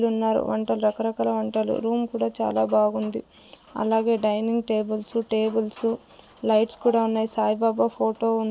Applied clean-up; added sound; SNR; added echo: none; none; none; none.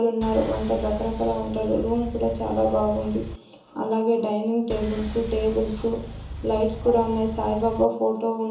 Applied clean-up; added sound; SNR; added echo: none; Engine; 10 dB; reverberation time 0.6 s.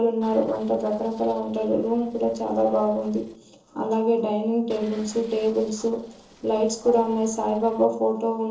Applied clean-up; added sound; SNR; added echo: neural separator model SepFormer DNS4.